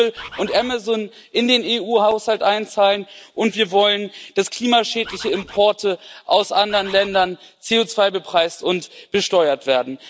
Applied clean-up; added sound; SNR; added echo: none; Bird; 16 dB; none.